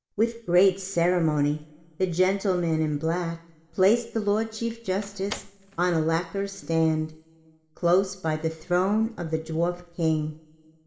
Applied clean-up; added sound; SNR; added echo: none; Slam; 17 dB; reverberation time 2.0 s.